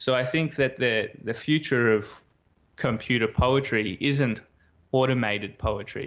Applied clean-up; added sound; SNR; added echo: none; none; none; none.